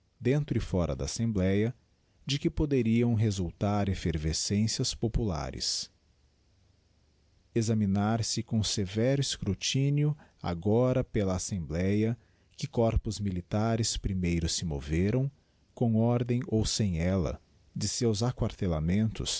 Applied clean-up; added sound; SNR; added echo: none; none; none; none.